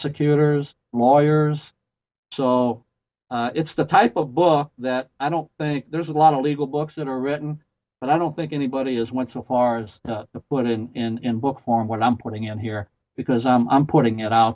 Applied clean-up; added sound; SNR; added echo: none; none; none; none.